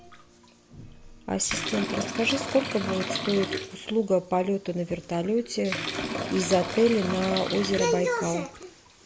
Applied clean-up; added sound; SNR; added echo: none; Bathtub (filling or washing) / Liquid; 7 dB; none.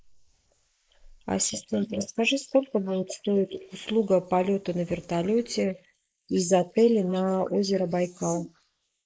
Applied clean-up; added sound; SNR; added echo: neural mask model Resemble Enhance denoiser.